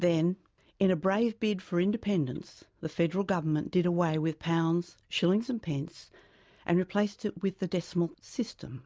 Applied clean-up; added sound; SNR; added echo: none; none; none; none.